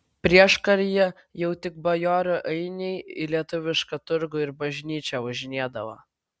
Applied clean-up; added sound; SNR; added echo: none; none; none; none.